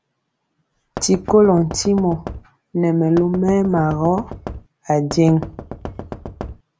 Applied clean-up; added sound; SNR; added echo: none; Knock; 13 dB; none.